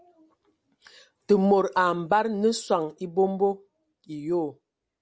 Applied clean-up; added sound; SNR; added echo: none; none; none; none.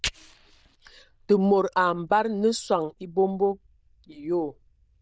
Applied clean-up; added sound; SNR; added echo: neural diffusion model UNIVERSE++.